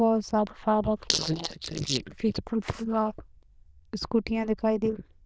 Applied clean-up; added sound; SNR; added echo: neural diffusion model UNIVERSE++.